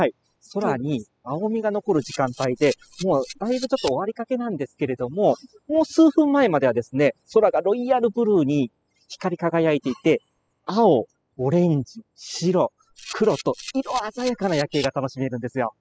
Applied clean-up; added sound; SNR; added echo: classical method spectral subtraction.